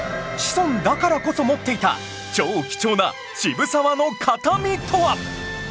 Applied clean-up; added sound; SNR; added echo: none; none; none; none.